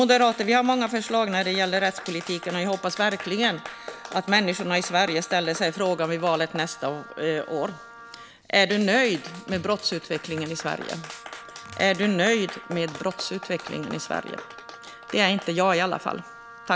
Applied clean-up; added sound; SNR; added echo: none; Clapping + Wind instrument, woodwind instrument; 16 dB; none.